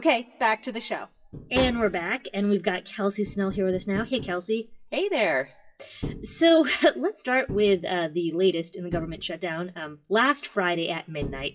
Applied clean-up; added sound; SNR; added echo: classical method WPE with log-MMSE.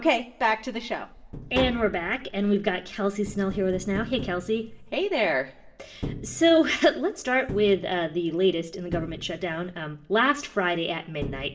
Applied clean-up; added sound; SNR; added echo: none; Tap; 14 dB; reverberation time 0.6 s.